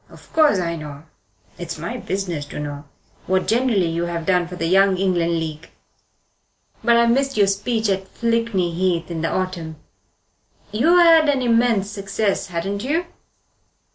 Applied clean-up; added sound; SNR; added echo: none; none; none; none.